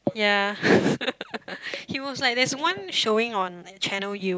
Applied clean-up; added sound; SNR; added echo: none; none; none; none.